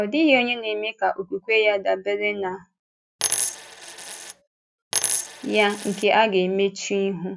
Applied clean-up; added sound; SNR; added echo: none; Coin (dropping); 4 dB; none.